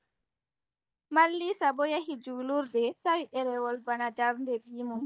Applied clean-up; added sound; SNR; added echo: neural mask model DeepFilterNet 3.